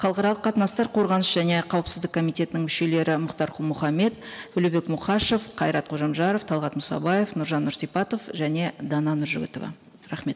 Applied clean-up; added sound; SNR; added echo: none; none; none; none.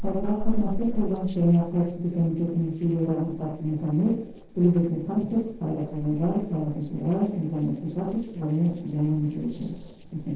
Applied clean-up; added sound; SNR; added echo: neural separator model SepFormer DNS4.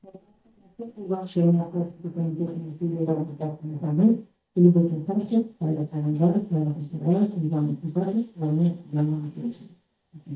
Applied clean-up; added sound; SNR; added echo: neural mask model DeepFilterNet 3.